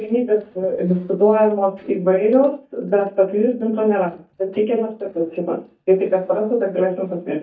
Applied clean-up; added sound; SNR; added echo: neural mask model DeepFilterNet 3.